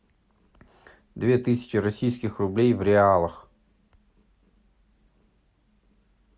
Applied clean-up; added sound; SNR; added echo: none; none; none; none.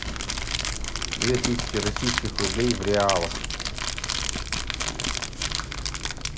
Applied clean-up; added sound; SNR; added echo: none; Crumpling, crinkling; -1 dB; none.